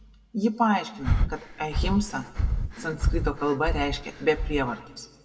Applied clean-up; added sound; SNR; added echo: none; Breathing; 0 dB; reverberation time 1.0 s.